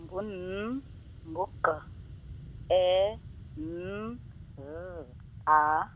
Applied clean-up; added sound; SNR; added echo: none; Fixed-wing aircraft, airplane; 15 dB; none.